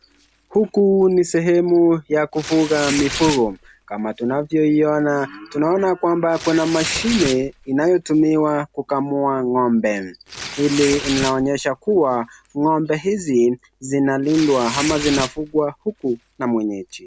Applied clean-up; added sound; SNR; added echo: none; Tearing; 14 dB; none.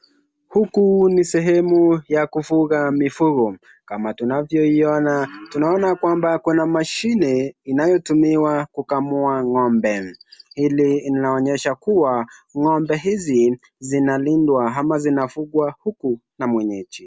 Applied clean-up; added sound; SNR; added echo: none; none; none; none.